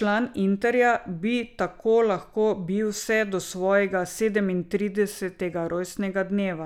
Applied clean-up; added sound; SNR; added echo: none; none; none; none.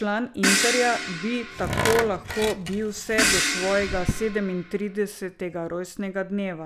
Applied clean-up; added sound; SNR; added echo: none; Tools + Crash cymbal; 0 dB; none.